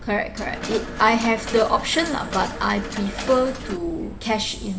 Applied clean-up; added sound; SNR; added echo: none; Mechanisms; 10 dB; reverberation time 1.3 s.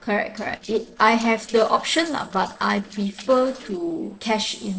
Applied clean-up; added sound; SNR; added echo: neural separator model SepFormer DNS4.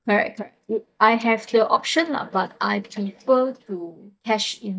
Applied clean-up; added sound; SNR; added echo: neural mask model DeepFilterNet 3.